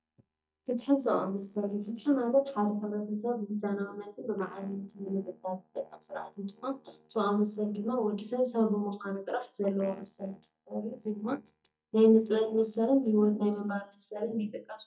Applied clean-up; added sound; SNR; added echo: neural mask model DeepFilterNet 3.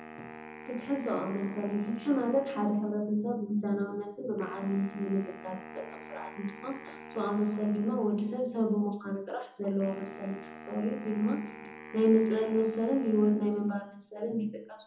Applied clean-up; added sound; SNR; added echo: none; Wind instrument, woodwind instrument; 17 dB; reverberation time 0.6 s.